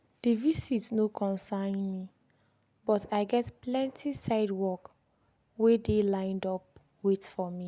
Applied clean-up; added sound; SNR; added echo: none; none; none; none.